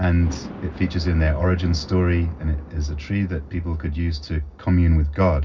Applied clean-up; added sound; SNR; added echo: none; Thunder; 18 dB; reverberation time 0.4 s.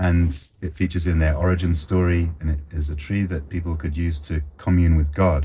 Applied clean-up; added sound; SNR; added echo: neural separator model SepFormer DNS4.